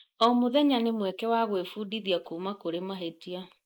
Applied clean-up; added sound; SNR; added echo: neural mask model Resemble Enhance denoiser.